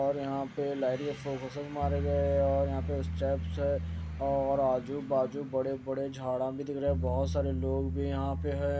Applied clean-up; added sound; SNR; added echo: none; Bass guitar; 5 dB; none.